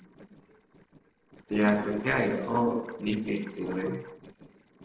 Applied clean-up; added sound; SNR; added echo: neural separator model SepFormer DNS4.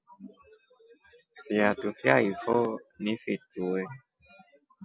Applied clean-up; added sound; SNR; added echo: none; none; none; none.